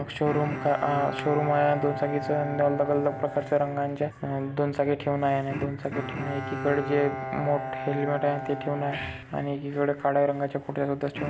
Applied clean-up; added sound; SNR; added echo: none; Bowed string instrument; 9 dB; none.